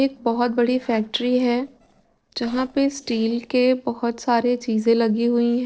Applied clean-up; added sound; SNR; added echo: neural separator model SepFormer DNS4.